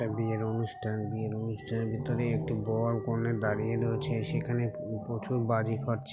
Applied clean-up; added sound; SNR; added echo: none; none; none; none.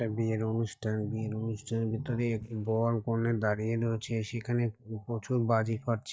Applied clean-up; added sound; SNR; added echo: neural mask model DeepFilterNet 3.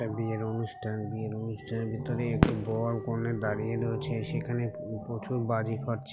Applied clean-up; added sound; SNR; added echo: none; Fireworks; 5 dB; none.